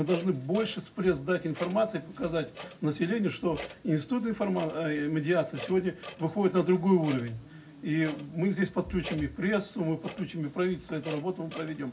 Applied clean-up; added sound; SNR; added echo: none; Clock; 17 dB; reverberation time 0.4 s.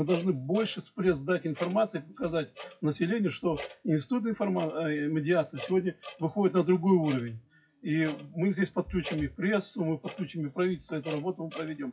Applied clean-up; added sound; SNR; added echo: classical method WPE with log-MMSE.